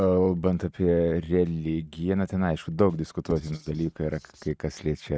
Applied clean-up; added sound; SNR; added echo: neural mask model RNNoise.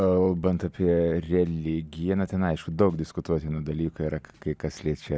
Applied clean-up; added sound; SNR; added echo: none; none; none; none.